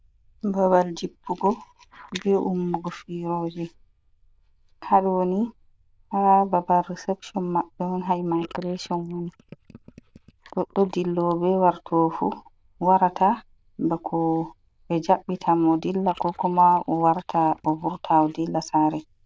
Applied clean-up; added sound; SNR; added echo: neural diffusion model UNIVERSE++.